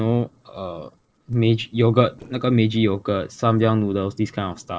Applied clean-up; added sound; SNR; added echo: neural separator model SepFormer DNS4.